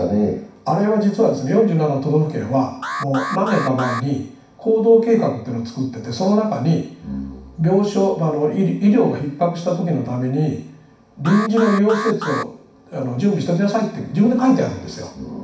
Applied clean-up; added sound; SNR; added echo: none; Alarm; 9 dB; reverberation time 0.6 s.